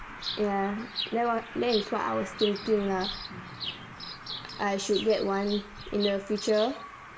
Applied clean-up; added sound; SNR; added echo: none; Bird vocalization, bird call, bird song; 10 dB; reverberation time 0.7 s.